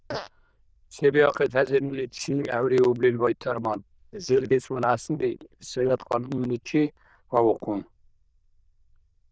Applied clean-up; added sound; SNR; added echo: neural diffusion model UNIVERSE++.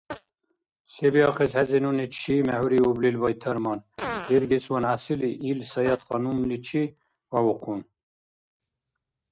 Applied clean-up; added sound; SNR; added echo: neural mask model RNNoise.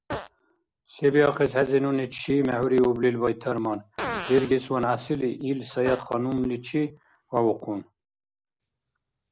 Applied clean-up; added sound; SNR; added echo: none; Fart; 15 dB; none.